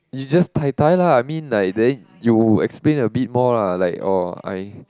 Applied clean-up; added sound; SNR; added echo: none; none; none; none.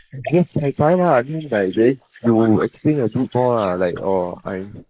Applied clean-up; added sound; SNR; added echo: neural mask model Resemble Enhance denoiser.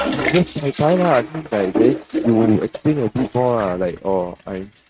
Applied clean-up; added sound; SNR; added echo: neural mask model RNNoise.